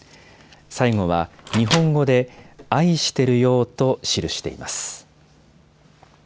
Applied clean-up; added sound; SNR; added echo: none; Microwave oven; 11 dB; none.